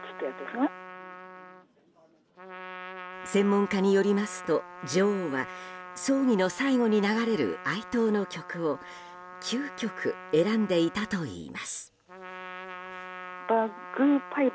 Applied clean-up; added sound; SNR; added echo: none; Trumpet; 14 dB; none.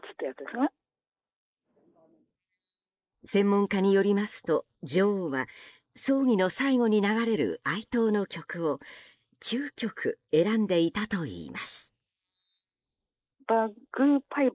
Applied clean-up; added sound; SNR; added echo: neural mask model Resemble Enhance denoiser.